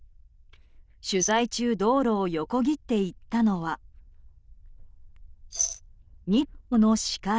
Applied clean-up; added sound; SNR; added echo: neural diffusion model UNIVERSE++.